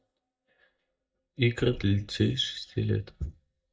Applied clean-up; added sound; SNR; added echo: neural mask model DeepFilterNet 3.